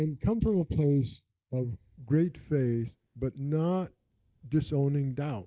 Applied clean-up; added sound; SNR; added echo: neural mask model Resemble Enhance denoiser.